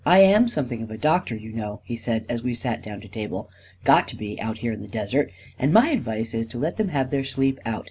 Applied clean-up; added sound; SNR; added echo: none; none; none; none.